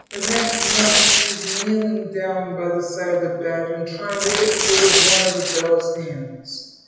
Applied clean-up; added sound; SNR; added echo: none; Tearing; -1 dB; reverberation time 1.1 s.